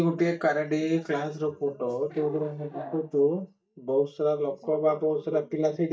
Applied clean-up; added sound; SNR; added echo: neural mask model DeepFilterNet 3.